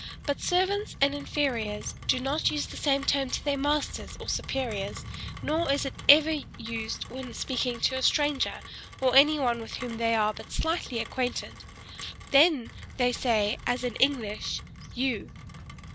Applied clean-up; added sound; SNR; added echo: none; Rain; 13 dB; none.